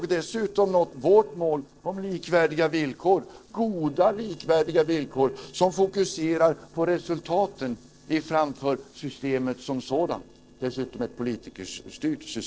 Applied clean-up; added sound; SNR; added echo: neural separator model SepFormer DNS4.